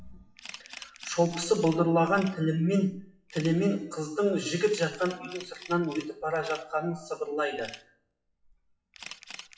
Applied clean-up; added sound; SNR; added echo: classical method WPE with log-MMSE.